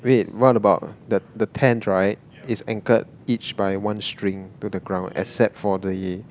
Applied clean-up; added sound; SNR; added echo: none; none; none; none.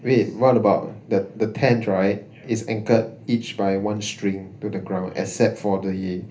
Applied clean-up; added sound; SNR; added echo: none; none; none; reverberation time 0.3 s.